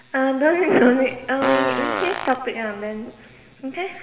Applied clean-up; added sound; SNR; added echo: none; Fart; 6 dB; reverberation time 2.4 s.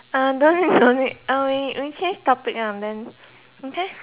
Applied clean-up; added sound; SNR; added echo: none; none; none; none.